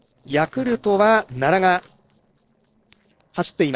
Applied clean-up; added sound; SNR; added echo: neural separator model SepFormer DNS4.